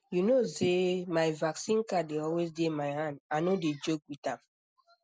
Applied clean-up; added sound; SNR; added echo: none; none; none; none.